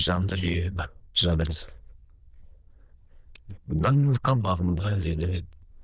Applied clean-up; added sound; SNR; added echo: neural diffusion model UNIVERSE++.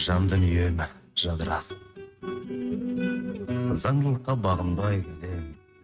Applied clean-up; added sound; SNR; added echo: neural mask model RNNoise.